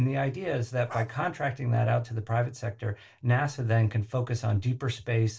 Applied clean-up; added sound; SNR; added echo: neural separator model SepFormer DNS4.